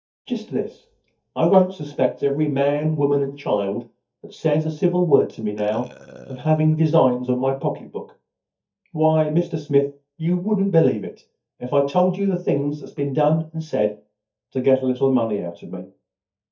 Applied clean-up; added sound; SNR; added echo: neural mask model DeepFilterNet 3.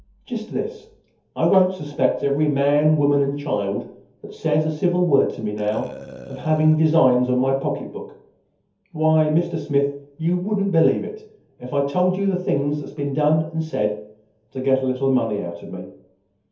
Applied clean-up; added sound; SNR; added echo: none; Burping, eructation; 20 dB; reverberation time 0.5 s.